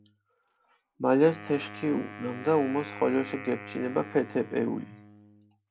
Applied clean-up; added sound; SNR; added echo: none; Wind instrument, woodwind instrument; 15 dB; none.